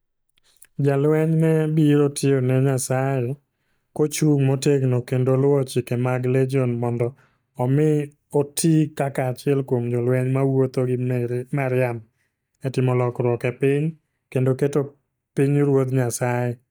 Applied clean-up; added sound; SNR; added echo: neural mask model DeepFilterNet 3.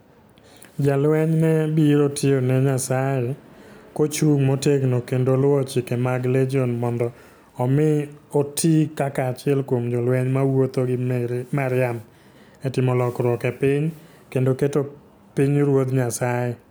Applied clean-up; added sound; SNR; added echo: none; none; none; none.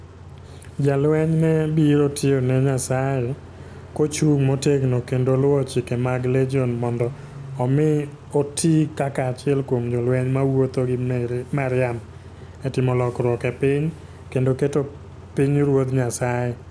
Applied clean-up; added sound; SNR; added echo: none; Idling / Accelerating, revving, vroom / Car; 18 dB; none.